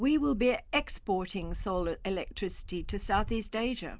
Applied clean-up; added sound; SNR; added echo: none; Wind; 9 dB; none.